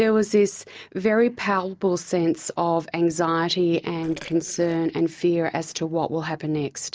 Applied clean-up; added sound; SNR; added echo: neural separator model SepFormer DNS4.